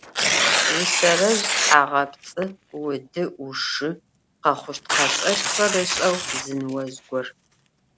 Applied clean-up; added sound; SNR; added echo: none; Tearing; 1 dB; none.